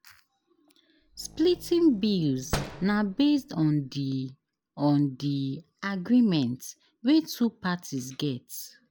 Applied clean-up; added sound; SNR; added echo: none; Slam; 13 dB; none.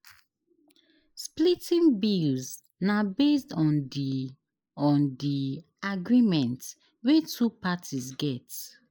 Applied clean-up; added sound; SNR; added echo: neural mask model Resemble Enhance denoiser.